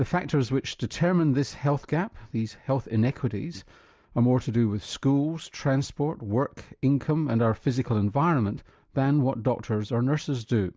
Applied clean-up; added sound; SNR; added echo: none; none; none; none.